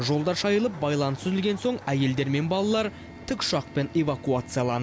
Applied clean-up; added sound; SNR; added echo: none; none; none; none.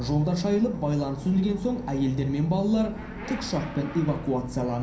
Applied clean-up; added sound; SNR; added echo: none; Motorcycle / Accelerating, revving, vroom; 14 dB; reverberation time 0.6 s.